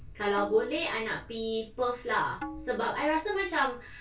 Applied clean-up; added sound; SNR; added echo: none; Tabla; 15 dB; reverberation time 0.2 s.